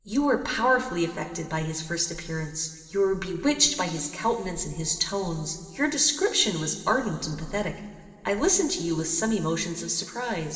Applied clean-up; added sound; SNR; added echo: none; none; none; reverberation time 2.1 s.